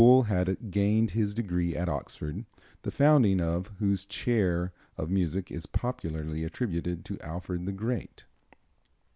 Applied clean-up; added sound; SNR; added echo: none; none; none; none.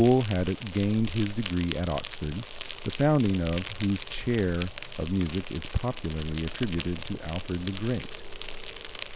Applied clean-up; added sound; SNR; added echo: none; Insect; 9 dB; none.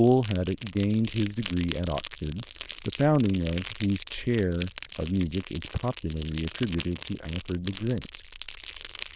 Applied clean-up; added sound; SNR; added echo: neural diffusion model UNIVERSE++.